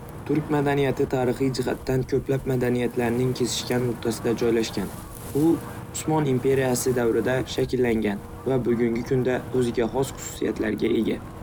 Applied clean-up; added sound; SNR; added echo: none; Wind; 13 dB; none.